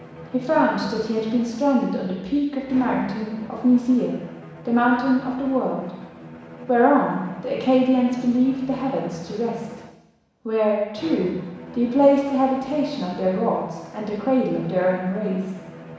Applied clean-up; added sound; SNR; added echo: none; Bowed string instrument; 17 dB; reverberation time 1.1 s.